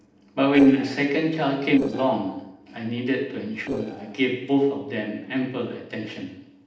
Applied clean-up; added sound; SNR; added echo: neural separator model SepFormer DNS4.